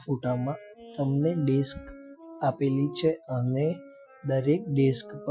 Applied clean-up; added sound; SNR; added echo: classical method Wiener filter.